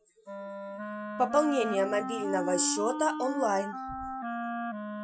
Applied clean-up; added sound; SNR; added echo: classical method Wiener filter.